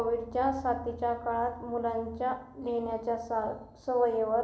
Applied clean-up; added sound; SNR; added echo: none; none; none; none.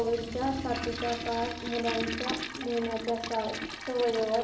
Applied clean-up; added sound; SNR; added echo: none; Toilet flush; 7 dB; reverberation time 0.2 s.